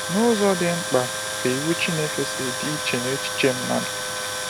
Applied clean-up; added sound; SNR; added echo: none; Tools; 3 dB; none.